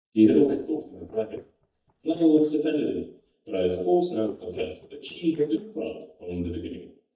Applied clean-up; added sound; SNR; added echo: neural mask model DeepFilterNet 3.